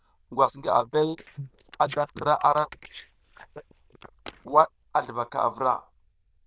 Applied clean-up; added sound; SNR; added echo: neural diffusion model UNIVERSE++.